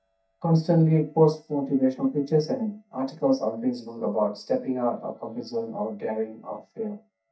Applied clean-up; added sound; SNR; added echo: neural mask model DeepFilterNet 3.